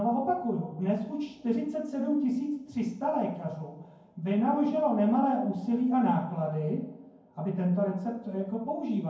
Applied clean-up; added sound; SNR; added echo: none; none; none; reverberation time 0.9 s.